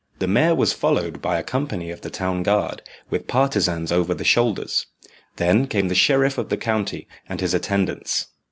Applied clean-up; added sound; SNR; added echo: none; none; none; none.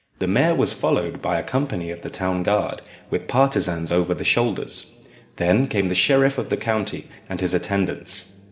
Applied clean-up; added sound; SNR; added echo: none; none; none; reverberation time 3.0 s.